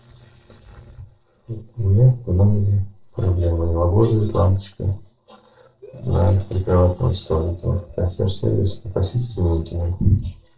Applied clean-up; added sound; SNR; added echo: neural separator model SepFormer DNS4.